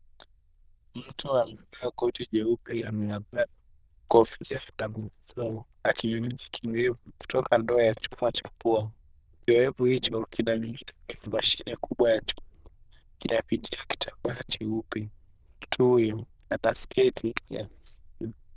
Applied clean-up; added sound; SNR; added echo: neural diffusion model UNIVERSE++.